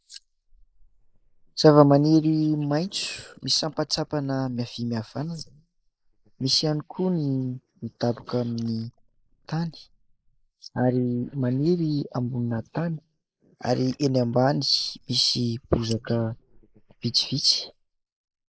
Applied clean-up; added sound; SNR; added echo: neural mask model Resemble Enhance denoiser.